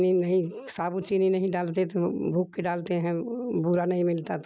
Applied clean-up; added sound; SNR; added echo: none; none; none; none.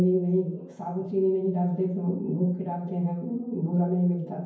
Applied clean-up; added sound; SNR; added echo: none; none; none; reverberation time 0.9 s.